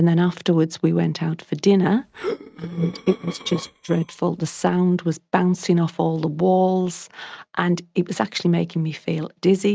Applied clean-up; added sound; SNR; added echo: neural mask model RNNoise.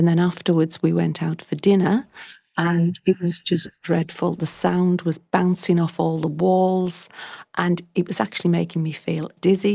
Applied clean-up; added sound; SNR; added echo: neural mask model Resemble Enhance denoiser.